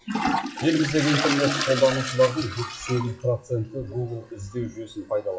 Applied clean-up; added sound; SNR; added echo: classical method WPE with log-MMSE.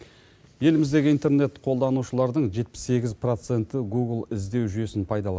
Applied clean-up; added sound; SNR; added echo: none; none; none; none.